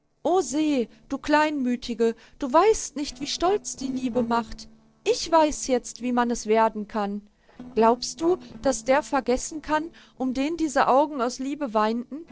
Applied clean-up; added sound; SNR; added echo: neural separator model SepFormer DNS4.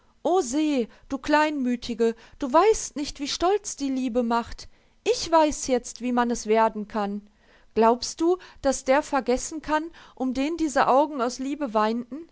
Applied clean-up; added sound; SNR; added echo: none; none; none; none.